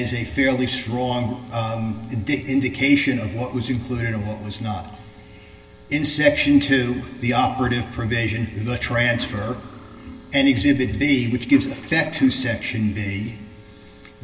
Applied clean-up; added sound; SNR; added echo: none; Cutlery, silverware; 19 dB; reverberation time 2.2 s.